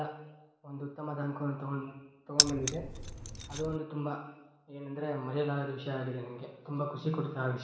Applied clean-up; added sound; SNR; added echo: none; Keys jangling; -4 dB; reverberation time 1.1 s.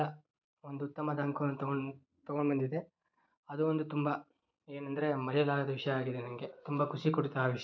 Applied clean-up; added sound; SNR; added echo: none; none; none; none.